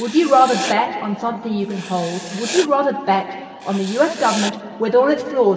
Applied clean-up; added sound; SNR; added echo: none; Writing; 14 dB; reverberation time 2.4 s.